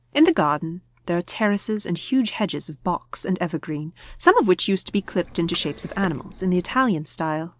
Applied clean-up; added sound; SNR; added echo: neural separator model SepFormer DNS4.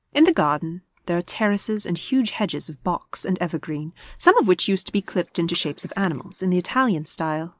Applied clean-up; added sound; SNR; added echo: neural mask model Resemble Enhance denoiser.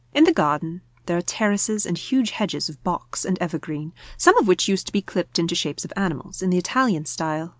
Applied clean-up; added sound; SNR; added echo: none; none; none; none.